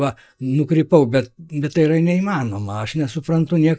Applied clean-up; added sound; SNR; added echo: neural mask model DeepFilterNet 3.